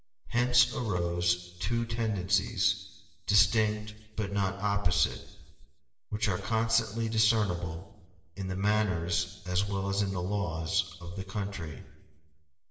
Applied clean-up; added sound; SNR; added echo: none; none; none; reverberation time 1.1 s.